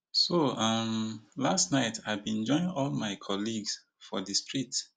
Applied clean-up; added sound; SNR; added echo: none; none; none; none.